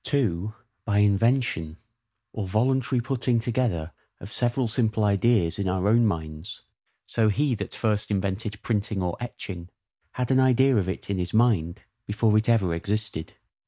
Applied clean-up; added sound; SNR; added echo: none; none; none; none.